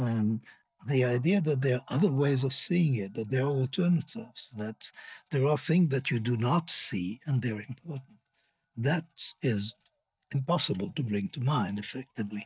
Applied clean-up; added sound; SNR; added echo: neural mask model DeepFilterNet 3.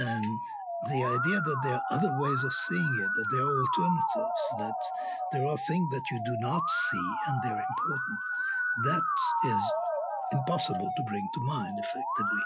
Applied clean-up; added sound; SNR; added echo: classical method Wiener filter.